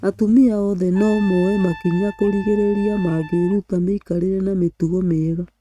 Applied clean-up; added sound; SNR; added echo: neural mask model RNNoise.